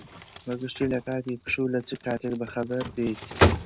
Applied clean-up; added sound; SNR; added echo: none; Crumpling, crinkling; 0 dB; none.